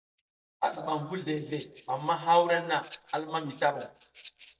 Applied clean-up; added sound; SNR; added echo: neural mask model DeepFilterNet 3.